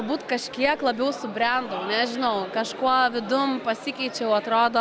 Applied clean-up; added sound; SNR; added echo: none; none; none; none.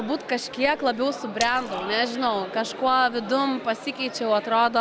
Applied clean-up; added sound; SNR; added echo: none; Splash, splatter; 14 dB; none.